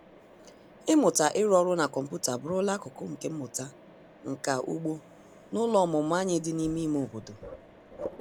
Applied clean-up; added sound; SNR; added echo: none; Mechanisms; 19 dB; none.